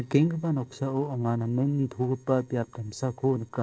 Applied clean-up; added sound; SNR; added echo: neural separator model SepFormer DNS4.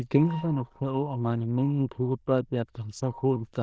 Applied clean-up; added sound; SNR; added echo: neural diffusion model UNIVERSE++.